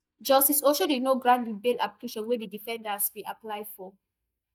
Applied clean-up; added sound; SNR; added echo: neural mask model DeepFilterNet 3.